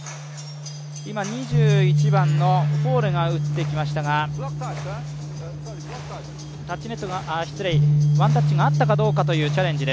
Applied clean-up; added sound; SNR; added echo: none; Bass guitar; -5 dB; none.